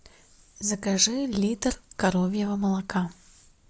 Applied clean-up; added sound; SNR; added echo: none; none; none; none.